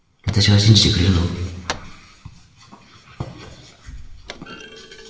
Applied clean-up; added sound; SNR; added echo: none; Thump, thud; 18 dB; reverberation time 1.2 s.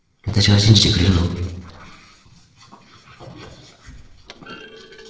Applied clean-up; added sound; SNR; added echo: neural separator model SepFormer DNS4.